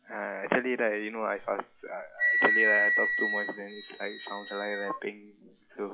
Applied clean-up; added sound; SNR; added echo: classical method log-MMSE.